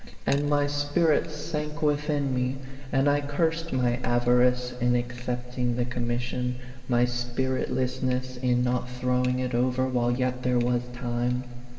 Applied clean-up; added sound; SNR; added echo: none; none; none; reverberation time 2.1 s.